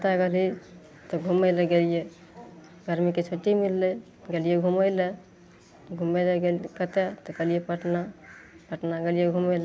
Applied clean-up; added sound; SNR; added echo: none; none; none; none.